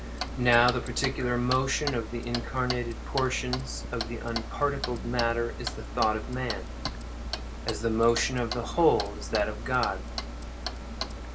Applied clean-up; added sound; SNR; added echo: none; Clock; 6 dB; none.